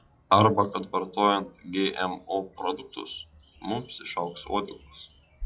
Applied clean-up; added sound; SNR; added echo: classical method WPE with log-MMSE.